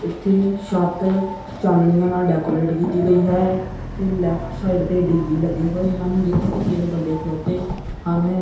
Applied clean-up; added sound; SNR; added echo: none; Boat, Water vehicle; 13 dB; reverberation time 0.8 s.